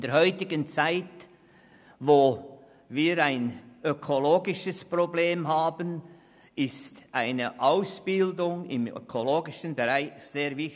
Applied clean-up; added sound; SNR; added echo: none; none; none; none.